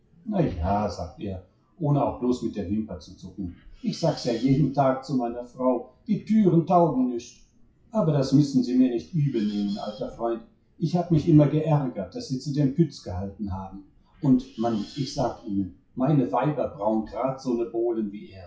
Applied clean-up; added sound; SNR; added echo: classical method WPE with log-MMSE.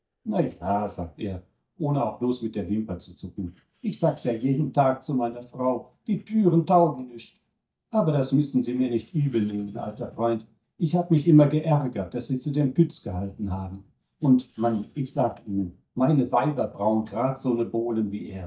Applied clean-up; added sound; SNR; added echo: neural mask model DeepFilterNet 3.